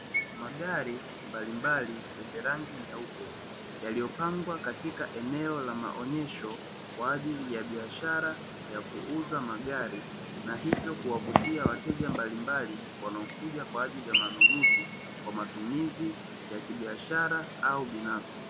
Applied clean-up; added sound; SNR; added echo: none; Chirp, tweet; 1 dB; none.